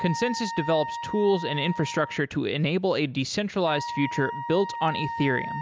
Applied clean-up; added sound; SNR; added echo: none; Wind instrument, woodwind instrument; 9 dB; none.